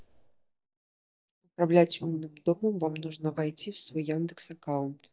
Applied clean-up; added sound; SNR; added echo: neural mask model DeepFilterNet 3.